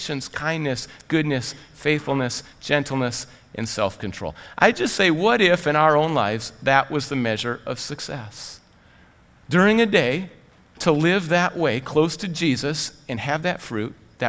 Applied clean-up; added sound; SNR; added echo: none; none; none; none.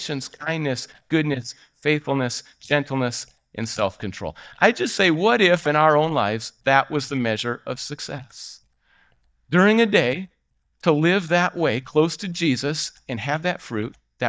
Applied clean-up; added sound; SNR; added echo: neural mask model DeepFilterNet 3.